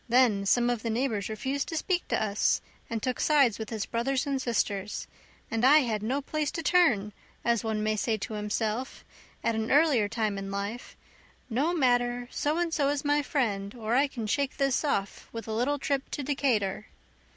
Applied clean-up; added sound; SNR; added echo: none; none; none; none.